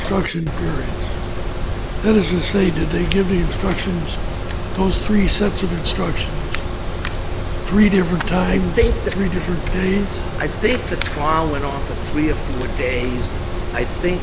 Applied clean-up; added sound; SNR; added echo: none; Mechanisms; 2 dB; none.